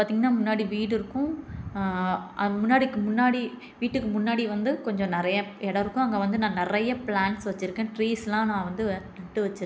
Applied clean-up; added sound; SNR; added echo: none; none; none; none.